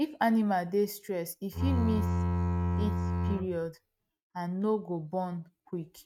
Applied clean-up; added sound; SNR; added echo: neural mask model RNNoise.